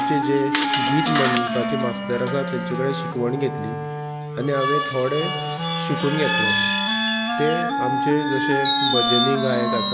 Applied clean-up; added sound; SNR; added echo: none; Screech + Wind instrument, woodwind instrument; -3 dB; none.